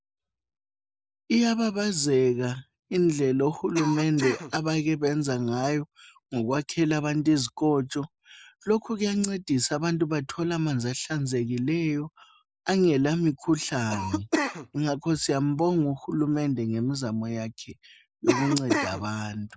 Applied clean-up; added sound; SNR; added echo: neural mask model Resemble Enhance denoiser.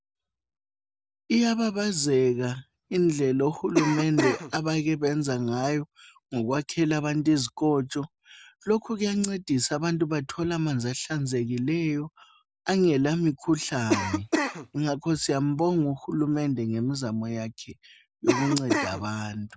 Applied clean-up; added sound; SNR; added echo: none; Cough; 2 dB; none.